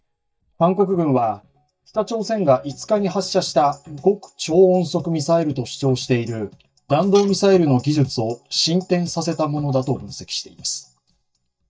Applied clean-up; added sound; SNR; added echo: neural mask model DeepFilterNet 3.